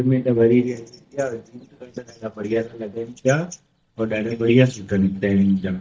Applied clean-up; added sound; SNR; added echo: neural mask model DeepFilterNet 3.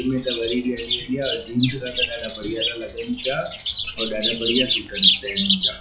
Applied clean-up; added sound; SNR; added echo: classical method WPE with log-MMSE.